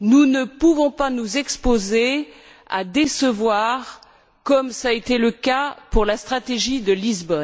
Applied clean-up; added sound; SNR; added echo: none; none; none; none.